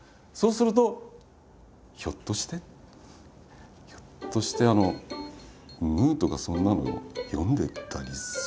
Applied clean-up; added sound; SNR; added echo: none; none; none; none.